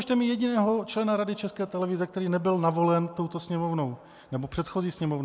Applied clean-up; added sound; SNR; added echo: none; none; none; none.